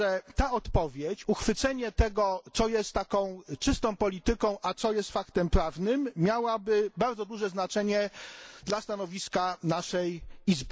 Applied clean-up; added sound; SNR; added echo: none; none; none; none.